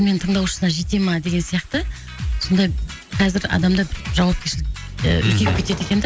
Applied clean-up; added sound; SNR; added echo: none; Sliding door / Train; 17 dB; none.